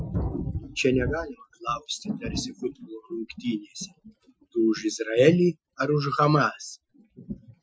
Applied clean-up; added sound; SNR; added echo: classical method Wiener filter.